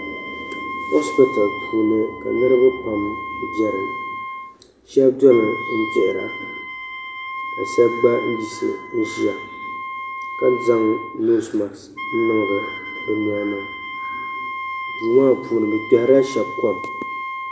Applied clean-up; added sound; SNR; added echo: none; Wind instrument, woodwind instrument; 9 dB; none.